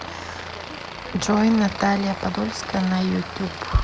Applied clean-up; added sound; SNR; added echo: none; Aircraft; 11 dB; none.